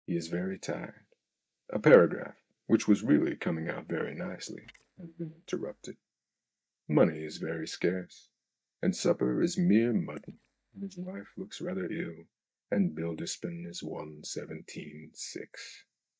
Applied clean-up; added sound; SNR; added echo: neural mask model DeepFilterNet 3.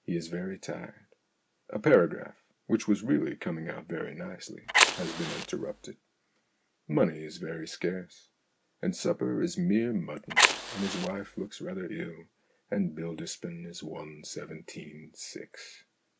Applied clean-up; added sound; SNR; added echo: none; Fire; -4 dB; none.